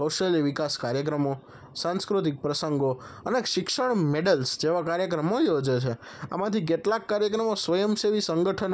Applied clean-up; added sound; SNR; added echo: none; none; none; none.